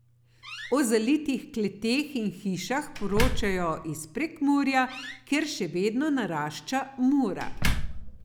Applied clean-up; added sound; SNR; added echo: none; Slam; 6 dB; none.